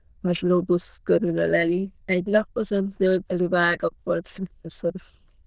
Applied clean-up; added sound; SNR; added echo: neural diffusion model UNIVERSE++.